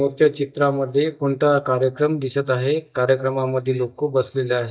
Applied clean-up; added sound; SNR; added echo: neural mask model DeepFilterNet 3.